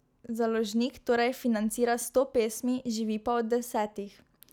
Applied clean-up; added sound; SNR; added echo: none; none; none; none.